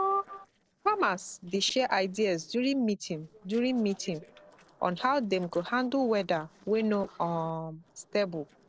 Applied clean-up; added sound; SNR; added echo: neural separator model SepFormer DNS4.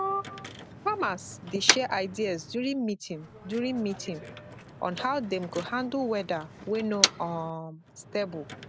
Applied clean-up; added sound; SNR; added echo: none; Motor vehicle (road); 4 dB; none.